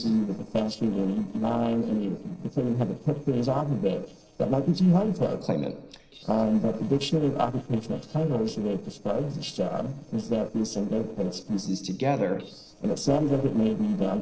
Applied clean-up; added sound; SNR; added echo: neural separator model SepFormer DNS4.